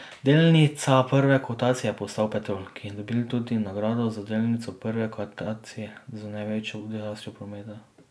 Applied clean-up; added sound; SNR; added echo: none; none; none; none.